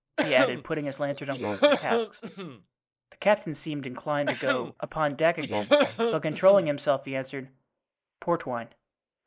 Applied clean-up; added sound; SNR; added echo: neural mask model Resemble Enhance denoiser.